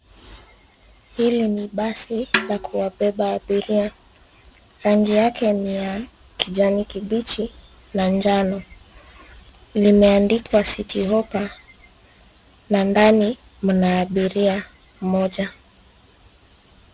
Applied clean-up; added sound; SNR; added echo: none; Snare drum; 8 dB; none.